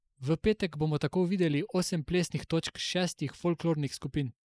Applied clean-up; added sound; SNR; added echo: neural mask model Resemble Enhance denoiser.